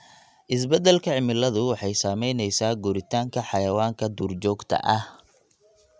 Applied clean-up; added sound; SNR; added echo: none; none; none; none.